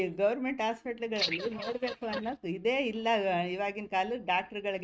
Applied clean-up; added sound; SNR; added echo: neural mask model RNNoise.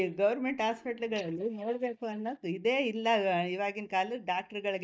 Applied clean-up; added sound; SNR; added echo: neural mask model DeepFilterNet 3.